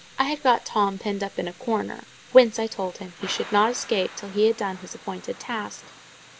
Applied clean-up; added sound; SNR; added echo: none; Thunder / Rain; 20 dB; none.